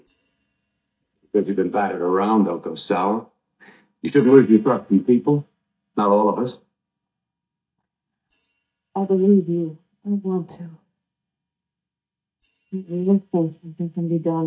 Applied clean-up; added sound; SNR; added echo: neural mask model DeepFilterNet 3.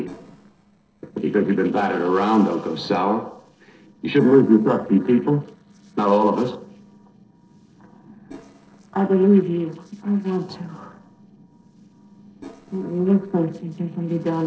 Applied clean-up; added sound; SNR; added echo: neural separator model SepFormer DNS4.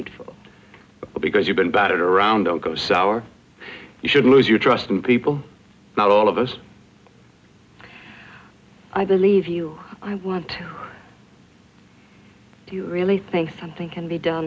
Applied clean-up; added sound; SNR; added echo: none; none; none; none.